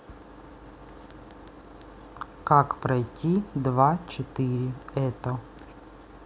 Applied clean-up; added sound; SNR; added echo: none; none; none; none.